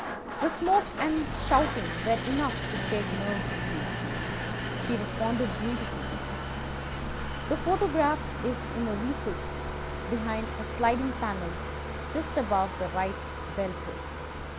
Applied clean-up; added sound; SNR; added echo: none; Vehicle + Idling / Engine starting; 1 dB; none.